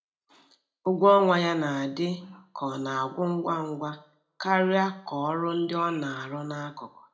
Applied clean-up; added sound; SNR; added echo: none; none; none; reverberation time 0.3 s.